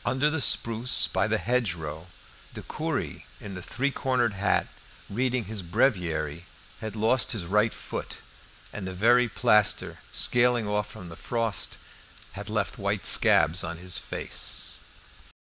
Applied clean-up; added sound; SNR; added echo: none; none; none; none.